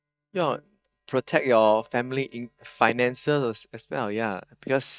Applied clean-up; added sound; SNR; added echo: neural mask model DeepFilterNet 3.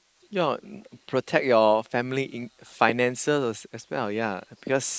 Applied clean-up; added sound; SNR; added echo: neural mask model Resemble Enhance denoiser.